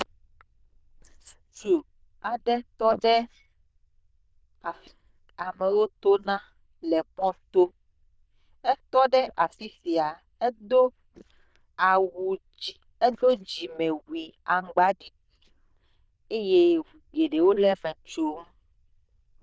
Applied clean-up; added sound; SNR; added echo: neural diffusion model UNIVERSE++.